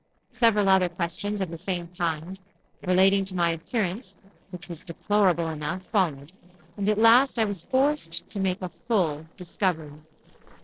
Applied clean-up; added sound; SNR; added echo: neural separator model SepFormer DNS4.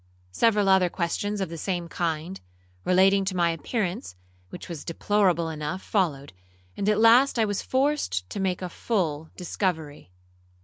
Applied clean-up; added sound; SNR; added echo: none; none; none; none.